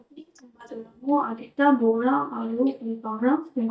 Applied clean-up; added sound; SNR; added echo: neural mask model DeepFilterNet 3.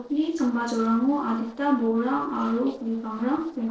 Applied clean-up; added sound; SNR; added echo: neural separator model SepFormer DNS4.